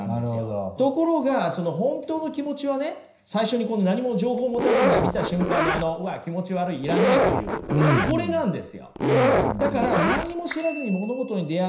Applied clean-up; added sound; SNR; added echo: none; Zipper (clothing); -1 dB; reverberation time 0.5 s.